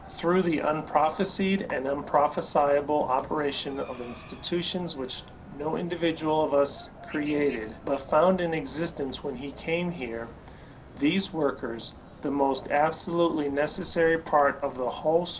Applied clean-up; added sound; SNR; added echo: none; Chicken, rooster; 19 dB; reverberation time 0.3 s.